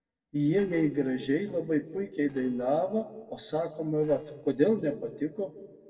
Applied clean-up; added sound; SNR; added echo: neural separator model SepFormer DNS4.